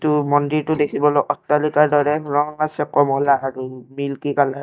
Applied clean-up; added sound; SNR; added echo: neural mask model DeepFilterNet 3.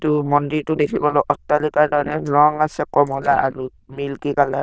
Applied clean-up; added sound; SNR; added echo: neural diffusion model UNIVERSE++.